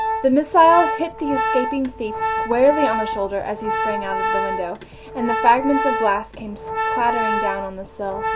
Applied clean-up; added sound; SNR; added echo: none; Organ; 3 dB; none.